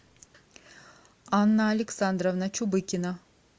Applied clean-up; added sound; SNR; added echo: none; none; none; none.